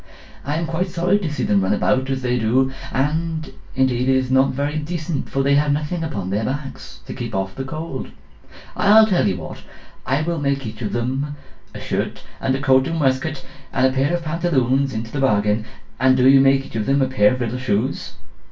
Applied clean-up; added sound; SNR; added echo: none; none; none; reverberation time 0.2 s.